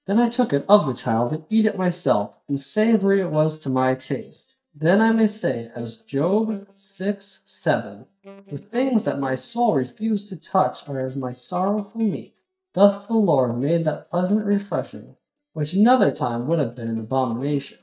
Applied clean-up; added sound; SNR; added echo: neural mask model DeepFilterNet 3.